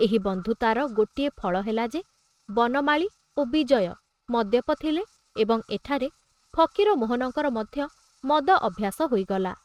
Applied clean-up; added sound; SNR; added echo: neural mask model RNNoise.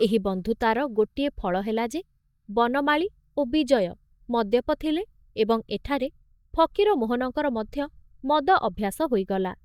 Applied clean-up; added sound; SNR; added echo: neural mask model DeepFilterNet 3.